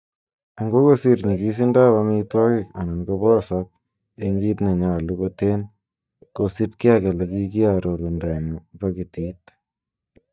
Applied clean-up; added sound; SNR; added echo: neural mask model DeepFilterNet 3.